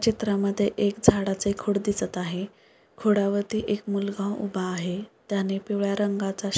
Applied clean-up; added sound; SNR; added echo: none; none; none; none.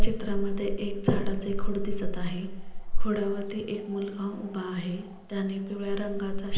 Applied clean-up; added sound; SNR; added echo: none; Cricket / Frog; -5 dB; reverberation time 0.9 s.